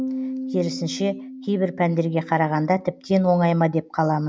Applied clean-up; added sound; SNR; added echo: none; Piano; 12 dB; none.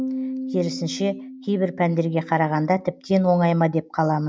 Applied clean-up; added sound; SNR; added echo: neural mask model DeepFilterNet 3.